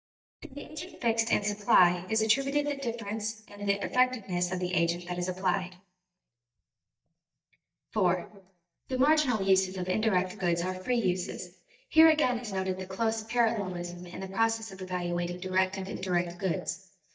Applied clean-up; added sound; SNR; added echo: neural mask model DeepFilterNet 3.